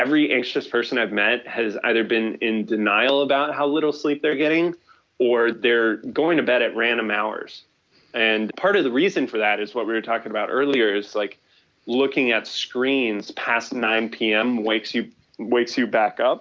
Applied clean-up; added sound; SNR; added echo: none; none; none; none.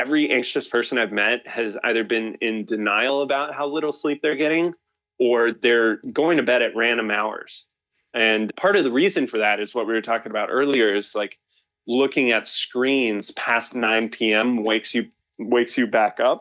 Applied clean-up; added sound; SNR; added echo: neural mask model DeepFilterNet 3.